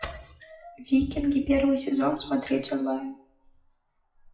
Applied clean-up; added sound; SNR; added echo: classical method WPE with log-MMSE.